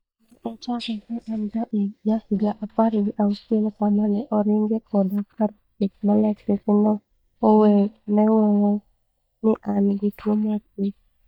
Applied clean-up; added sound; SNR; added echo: neural mask model DeepFilterNet 3.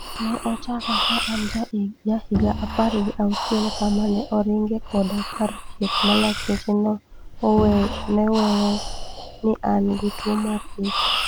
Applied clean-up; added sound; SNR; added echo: none; Bowed string instrument + Breathing; 5 dB; none.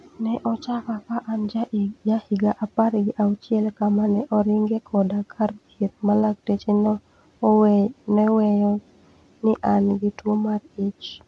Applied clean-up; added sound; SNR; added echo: none; none; none; none.